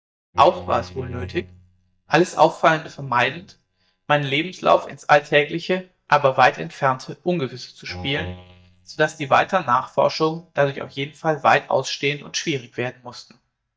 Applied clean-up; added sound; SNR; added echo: neural mask model DeepFilterNet 3.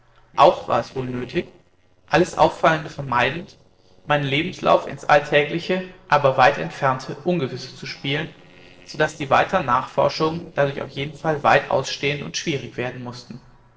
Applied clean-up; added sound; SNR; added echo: neural separator model SepFormer DNS4.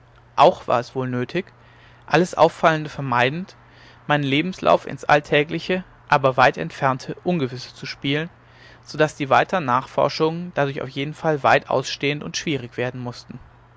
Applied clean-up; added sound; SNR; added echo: none; none; none; none.